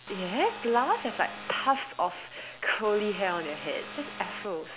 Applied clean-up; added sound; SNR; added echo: none; Vehicle; 12 dB; none.